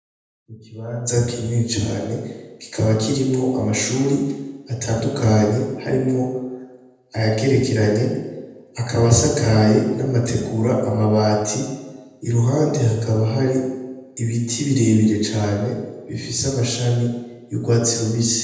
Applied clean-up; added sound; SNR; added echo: none; none; none; reverberation time 1.1 s.